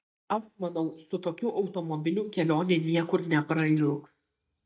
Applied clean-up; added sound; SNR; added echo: neural mask model DeepFilterNet 3.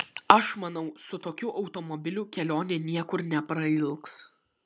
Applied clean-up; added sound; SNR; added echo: none; none; none; none.